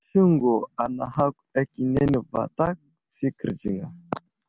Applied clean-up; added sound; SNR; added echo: none; none; none; none.